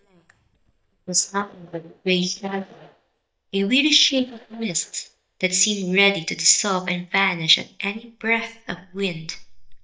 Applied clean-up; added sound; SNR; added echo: neural mask model DeepFilterNet 3.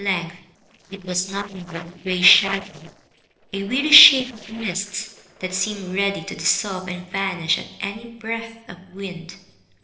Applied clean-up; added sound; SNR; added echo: neural separator model SepFormer DNS4.